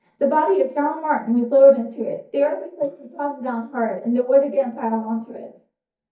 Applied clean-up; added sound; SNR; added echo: neural mask model DeepFilterNet 3.